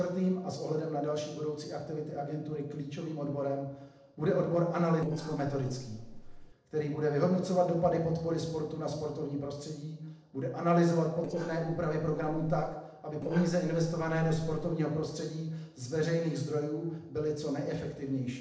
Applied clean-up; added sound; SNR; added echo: neural separator model SepFormer DNS4.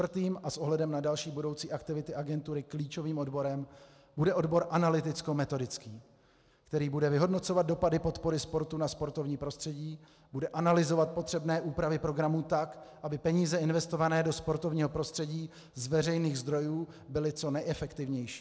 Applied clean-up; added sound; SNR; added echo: none; none; none; none.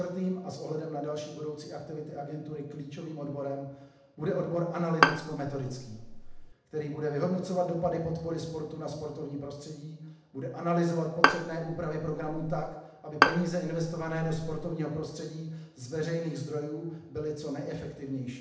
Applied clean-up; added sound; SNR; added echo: none; Bowed string instrument; -3 dB; reverberation time 0.8 s.